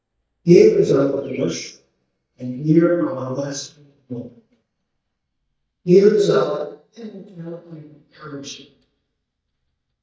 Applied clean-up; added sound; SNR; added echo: neural mask model DeepFilterNet 3.